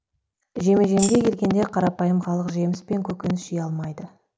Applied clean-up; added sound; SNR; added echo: none; Tambourine; 9 dB; none.